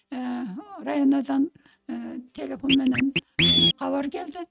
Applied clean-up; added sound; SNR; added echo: neural mask model RNNoise.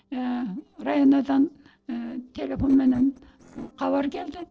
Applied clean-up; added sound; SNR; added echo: neural separator model SepFormer DNS4.